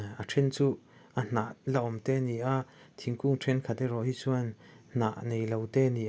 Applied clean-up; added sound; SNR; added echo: none; none; none; none.